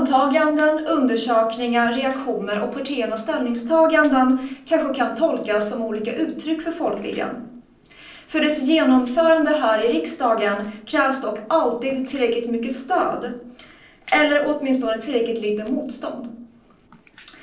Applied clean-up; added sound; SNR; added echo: neural separator model SepFormer DNS4.